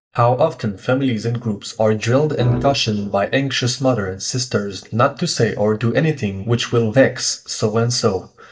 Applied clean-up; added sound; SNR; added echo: neural mask model DeepFilterNet 3.